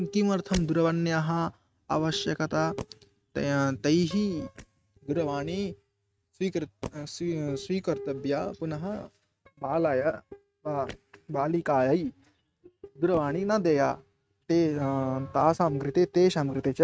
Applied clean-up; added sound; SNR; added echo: neural mask model RNNoise.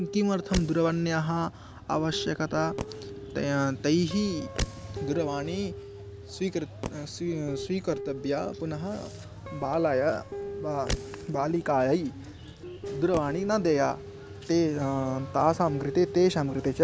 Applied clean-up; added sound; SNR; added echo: none; Fireworks + Guitar; 11 dB; none.